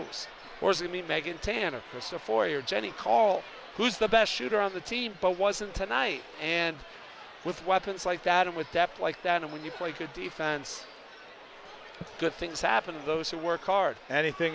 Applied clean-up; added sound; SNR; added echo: none; none; none; none.